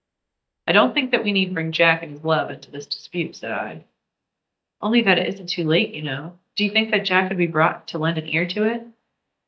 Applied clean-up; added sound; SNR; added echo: neural mask model DeepFilterNet 3.